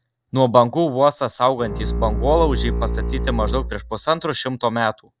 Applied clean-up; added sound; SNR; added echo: none; Bowed string instrument; 3 dB; none.